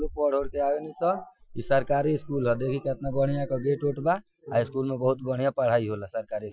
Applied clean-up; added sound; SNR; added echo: classical method Wiener filter.